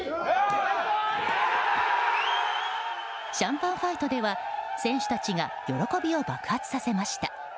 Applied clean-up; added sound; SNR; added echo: none; none; none; none.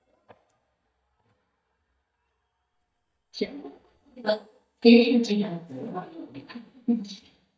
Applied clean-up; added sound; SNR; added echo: neural mask model DeepFilterNet 3.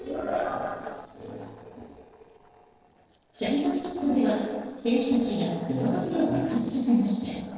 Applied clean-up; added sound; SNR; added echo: neural separator model SepFormer DNS4.